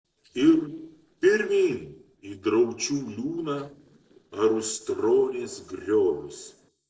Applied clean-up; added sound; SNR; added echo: neural separator model SepFormer DNS4.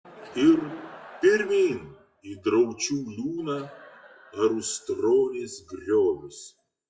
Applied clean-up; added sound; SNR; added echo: classical method WPE with log-MMSE.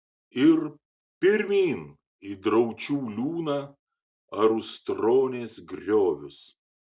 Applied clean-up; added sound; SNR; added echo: none; none; none; none.